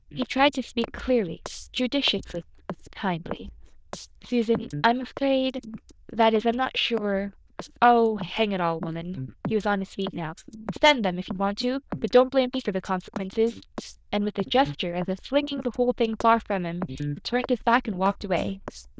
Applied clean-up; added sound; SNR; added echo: neural diffusion model UNIVERSE++.